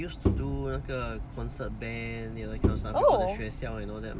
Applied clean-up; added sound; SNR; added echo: none; Bowed string instrument; 2 dB; none.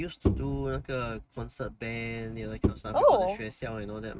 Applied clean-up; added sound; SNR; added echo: neural mask model RNNoise.